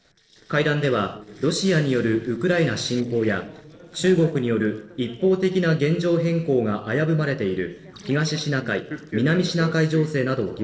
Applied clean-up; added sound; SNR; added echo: neural separator model SepFormer DNS4.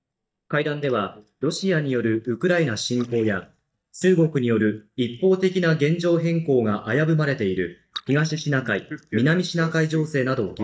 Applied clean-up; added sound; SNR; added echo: neural mask model DeepFilterNet 3.